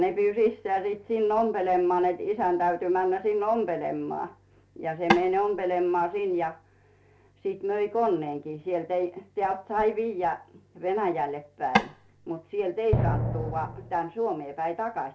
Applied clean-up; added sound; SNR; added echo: none; Tap / Wood + Drum; 0 dB; none.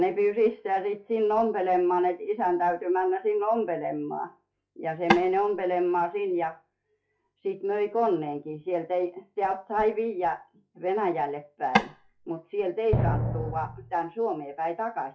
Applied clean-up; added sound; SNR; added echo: classical method log-MMSE.